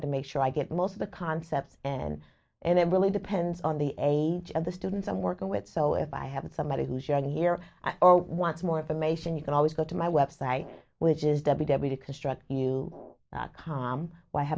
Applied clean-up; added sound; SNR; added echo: neural mask model Resemble Enhance denoiser.